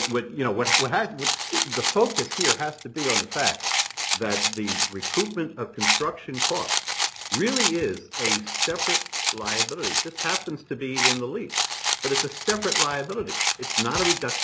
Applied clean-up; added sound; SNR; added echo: none; Rattle; -2 dB; none.